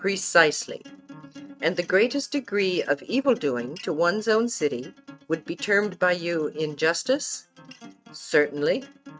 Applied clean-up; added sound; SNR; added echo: neural mask model RNNoise.